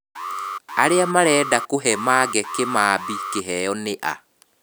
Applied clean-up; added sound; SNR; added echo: none; Alarm; 9 dB; none.